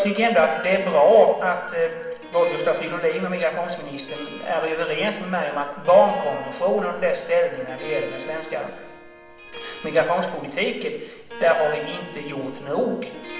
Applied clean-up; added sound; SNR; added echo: none; Harp; 17 dB; reverberation time 1.0 s.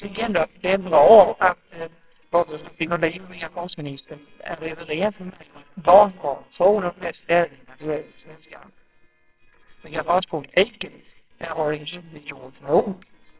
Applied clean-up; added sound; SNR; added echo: neural separator model SepFormer WHAMR!.